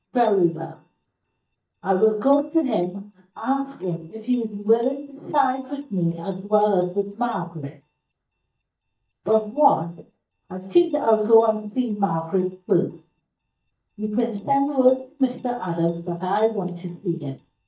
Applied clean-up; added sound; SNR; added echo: neural mask model DeepFilterNet 3.